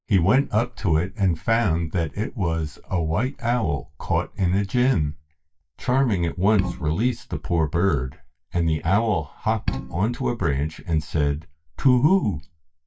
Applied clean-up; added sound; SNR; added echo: neural mask model DeepFilterNet 3.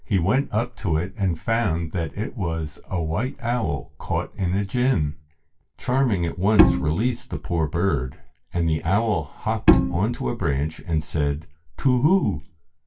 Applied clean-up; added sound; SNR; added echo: none; Bowed string instrument; -2 dB; reverberation time 0.2 s.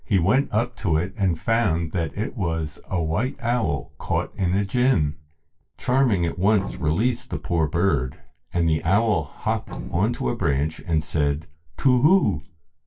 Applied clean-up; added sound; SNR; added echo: neural separator model SepFormer DNS4.